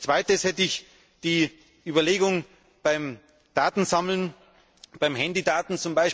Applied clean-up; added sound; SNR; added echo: none; none; none; none.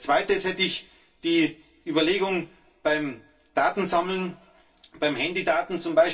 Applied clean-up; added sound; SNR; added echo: none; none; none; reverberation time 0.2 s.